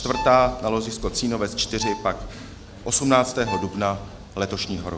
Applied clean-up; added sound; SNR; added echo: none; Bowed string instrument; 13 dB; none.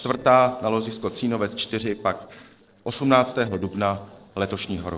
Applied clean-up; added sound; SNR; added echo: neural separator model SepFormer DNS4.